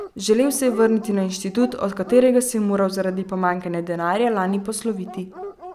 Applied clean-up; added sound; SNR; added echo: none; Dog; 18 dB; none.